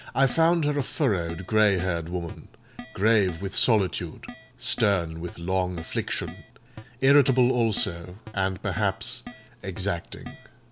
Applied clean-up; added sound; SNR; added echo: none; Keyboard (musical); 17 dB; none.